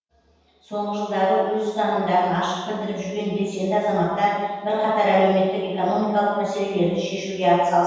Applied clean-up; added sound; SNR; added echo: none; none; none; reverberation time 1.2 s.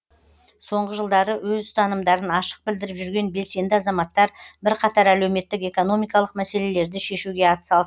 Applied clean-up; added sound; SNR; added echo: none; none; none; none.